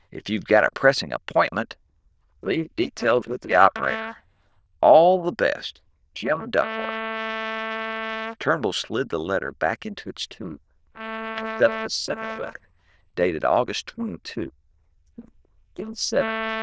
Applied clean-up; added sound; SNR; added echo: neural diffusion model UNIVERSE++.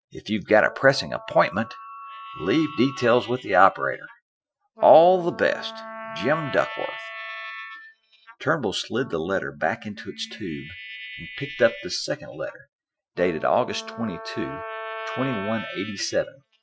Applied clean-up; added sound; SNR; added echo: classical method Wiener filter.